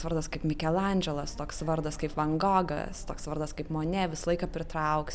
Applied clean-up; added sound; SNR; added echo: none; none; none; none.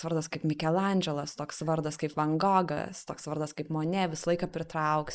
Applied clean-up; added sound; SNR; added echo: neural mask model Resemble Enhance denoiser.